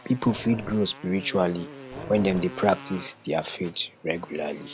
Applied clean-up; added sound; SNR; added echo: none; Growling + Motorcycle; 15 dB; none.